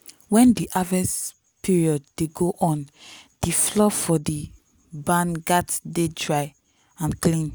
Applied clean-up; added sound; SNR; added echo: none; none; none; none.